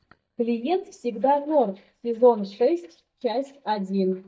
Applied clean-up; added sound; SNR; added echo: neural mask model DeepFilterNet 3.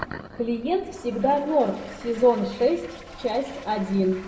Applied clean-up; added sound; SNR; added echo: none; Toilet flush; 20 dB; reverberation time 1.5 s.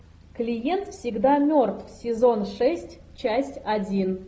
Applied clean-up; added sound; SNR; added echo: none; none; none; none.